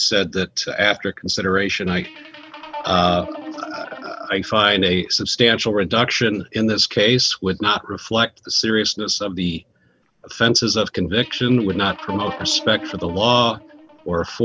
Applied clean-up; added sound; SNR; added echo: none; Guitar; 15 dB; none.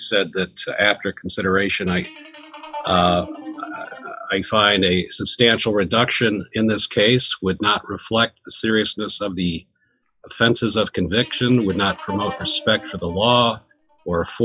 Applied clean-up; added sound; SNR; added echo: classical method log-MMSE.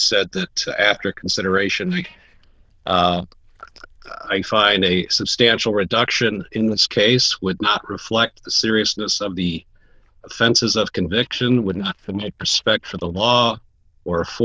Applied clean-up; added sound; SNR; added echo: neural diffusion model UNIVERSE++.